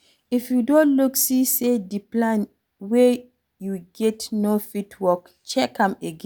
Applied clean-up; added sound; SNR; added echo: none; none; none; none.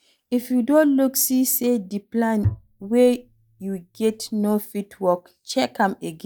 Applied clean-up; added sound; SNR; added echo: neural mask model DeepFilterNet 3.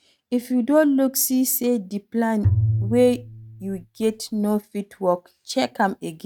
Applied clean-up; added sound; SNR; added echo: neural mask model RNNoise.